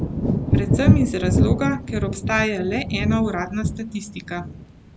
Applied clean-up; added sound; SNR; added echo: none; Thunder / Wind; -3 dB; none.